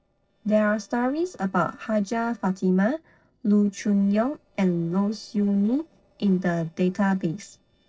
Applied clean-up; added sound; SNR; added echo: neural separator model SepFormer DNS4.